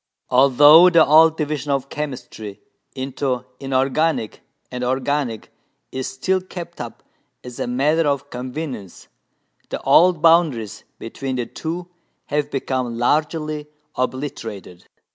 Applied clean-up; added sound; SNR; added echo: none; none; none; none.